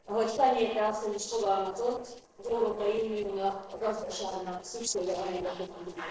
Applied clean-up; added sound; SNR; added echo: neural separator model SepFormer DNS4.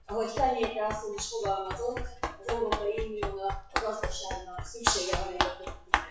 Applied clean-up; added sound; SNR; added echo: classical method WPE with log-MMSE.